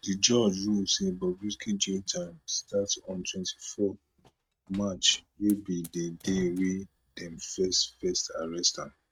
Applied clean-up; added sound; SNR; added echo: neural mask model RNNoise.